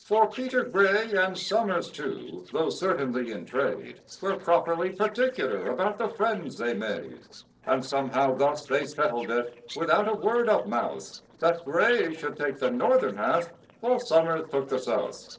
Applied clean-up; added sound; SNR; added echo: neural separator model SepFormer DNS4.